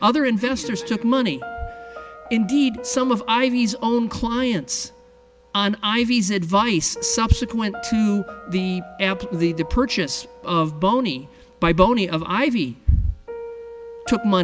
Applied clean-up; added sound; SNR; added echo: none; Piano; 17 dB; none.